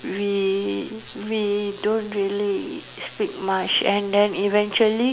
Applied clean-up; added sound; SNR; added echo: none; none; none; none.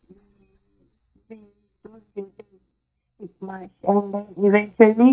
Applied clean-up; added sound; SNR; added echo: neural mask model DeepFilterNet 3.